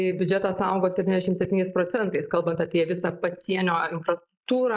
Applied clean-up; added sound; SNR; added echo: neural mask model Resemble Enhance denoiser.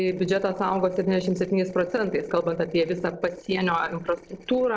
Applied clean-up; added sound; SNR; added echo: neural separator model SepFormer DNS4.